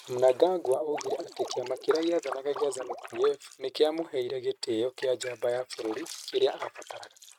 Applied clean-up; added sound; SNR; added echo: neural mask model RNNoise.